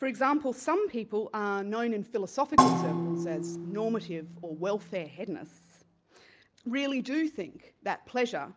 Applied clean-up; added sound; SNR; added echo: none; Percussion; -2 dB; none.